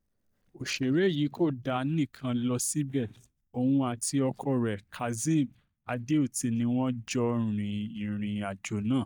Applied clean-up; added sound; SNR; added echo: neural mask model DeepFilterNet 3.